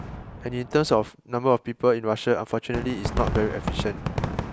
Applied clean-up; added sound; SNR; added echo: none; Fireworks; 6 dB; none.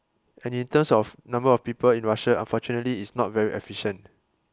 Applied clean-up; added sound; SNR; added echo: none; none; none; none.